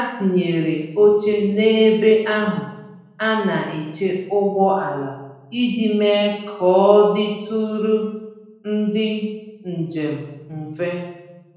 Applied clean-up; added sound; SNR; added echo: none; none; none; reverberation time 1.0 s.